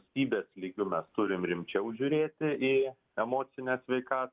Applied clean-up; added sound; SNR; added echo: none; none; none; none.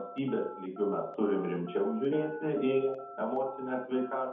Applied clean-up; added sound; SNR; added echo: none; Telephone; 15 dB; reverberation time 0.6 s.